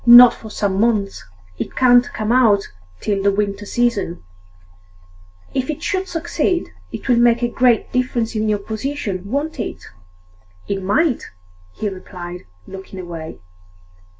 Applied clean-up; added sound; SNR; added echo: none; none; none; none.